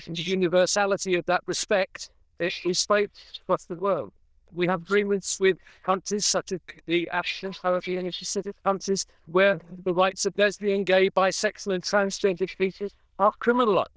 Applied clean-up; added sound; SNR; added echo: neural diffusion model UNIVERSE++.